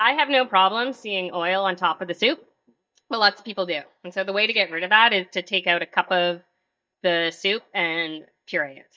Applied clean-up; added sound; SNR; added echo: neural mask model DeepFilterNet 3.